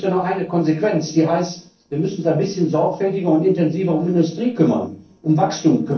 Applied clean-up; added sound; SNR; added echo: neural separator model SepFormer DNS4.